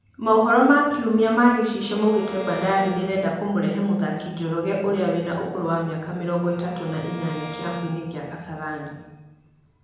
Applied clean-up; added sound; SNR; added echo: none; Bowed string instrument; 19 dB; reverberation time 0.9 s.